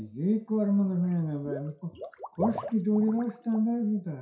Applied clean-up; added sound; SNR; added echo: classical method WPE with log-MMSE.